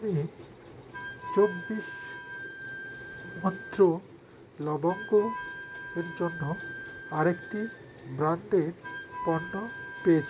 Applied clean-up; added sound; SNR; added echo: none; Wind instrument, woodwind instrument; 11 dB; none.